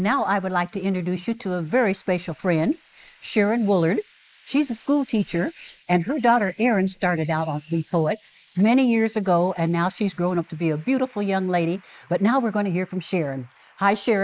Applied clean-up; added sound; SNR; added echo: neural mask model Resemble Enhance denoiser.